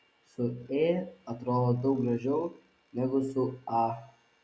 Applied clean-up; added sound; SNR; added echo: none; none; none; none.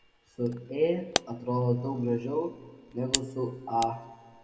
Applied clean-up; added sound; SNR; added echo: none; Camera; 8 dB; reverberation time 1.2 s.